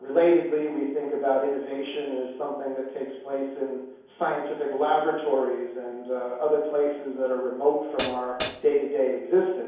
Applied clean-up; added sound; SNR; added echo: none; Hi-hat; 2 dB; reverberation time 1.0 s.